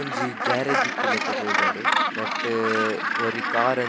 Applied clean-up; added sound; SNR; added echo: none; Gull, seagull; -3 dB; none.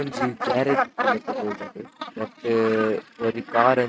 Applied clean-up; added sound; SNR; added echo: neural mask model RNNoise.